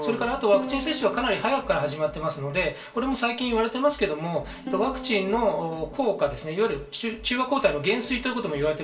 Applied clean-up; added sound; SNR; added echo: none; Plucked string instrument; 15 dB; reverberation time 0.2 s.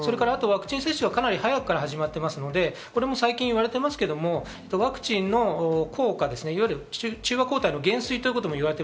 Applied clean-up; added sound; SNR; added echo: none; none; none; none.